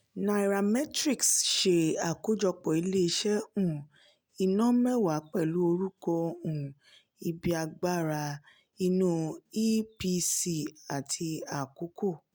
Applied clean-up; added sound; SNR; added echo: none; none; none; none.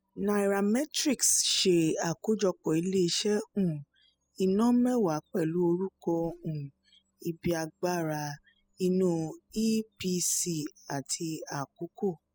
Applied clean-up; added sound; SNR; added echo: classical method spectral subtraction.